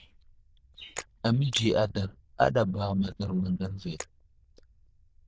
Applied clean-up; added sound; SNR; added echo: neural diffusion model UNIVERSE++.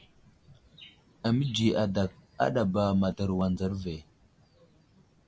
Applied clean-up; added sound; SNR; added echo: none; none; none; none.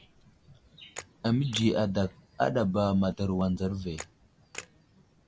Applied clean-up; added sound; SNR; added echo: none; Camera; 19 dB; none.